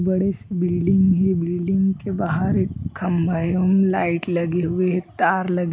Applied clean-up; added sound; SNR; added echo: none; none; none; none.